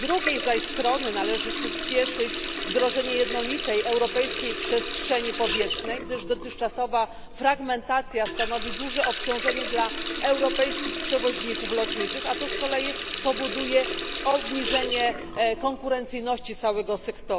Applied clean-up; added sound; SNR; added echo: none; Water tap, faucet; 4 dB; none.